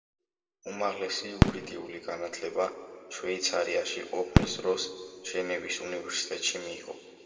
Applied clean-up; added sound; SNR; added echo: none; Fireworks; -4 dB; reverberation time 1.9 s.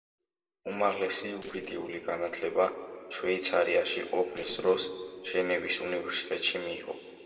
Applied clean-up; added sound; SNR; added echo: neural separator model SepFormer DNS4.